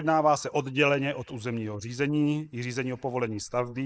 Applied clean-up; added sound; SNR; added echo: neural mask model Resemble Enhance denoiser.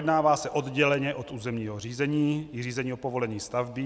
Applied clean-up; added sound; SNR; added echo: none; none; none; none.